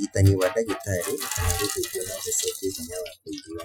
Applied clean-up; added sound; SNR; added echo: classical method Wiener filter.